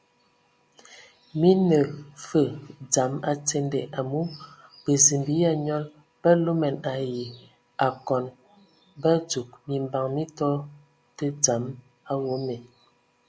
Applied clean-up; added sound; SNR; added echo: none; none; none; none.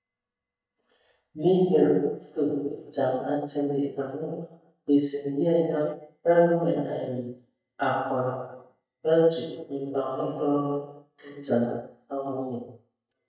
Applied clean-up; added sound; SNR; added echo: neural mask model DeepFilterNet 3.